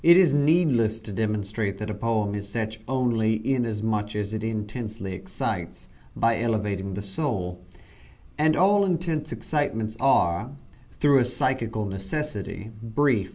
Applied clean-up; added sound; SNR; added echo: none; none; none; none.